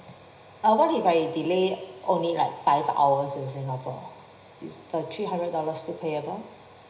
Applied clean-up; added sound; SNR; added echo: none; none; none; reverberation time 0.9 s.